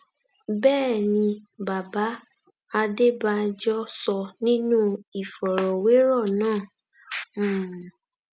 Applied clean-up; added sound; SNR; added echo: none; none; none; none.